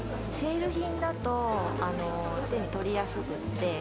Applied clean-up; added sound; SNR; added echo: none; none; none; none.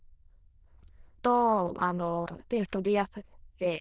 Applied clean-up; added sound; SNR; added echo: neural diffusion model UNIVERSE++.